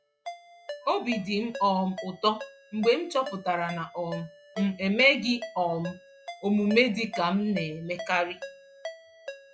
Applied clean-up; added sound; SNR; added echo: classical method log-MMSE.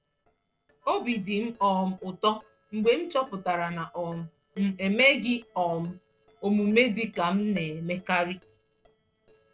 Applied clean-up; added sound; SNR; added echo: neural separator model SepFormer DNS4.